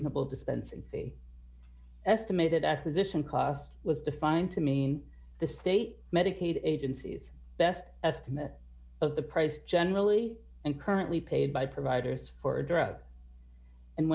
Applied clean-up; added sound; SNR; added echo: none; none; none; none.